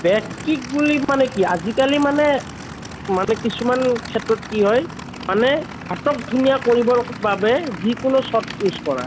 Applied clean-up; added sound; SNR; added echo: none; Idling / Aircraft; 13 dB; none.